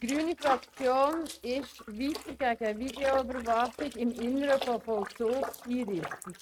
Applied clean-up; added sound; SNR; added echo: neural mask model RNNoise.